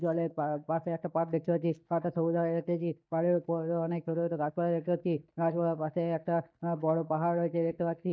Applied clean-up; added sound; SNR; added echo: neural mask model DeepFilterNet 3.